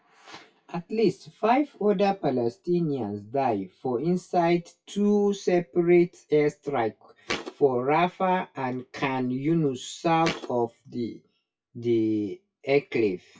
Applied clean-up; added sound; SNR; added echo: classical method WPE with log-MMSE.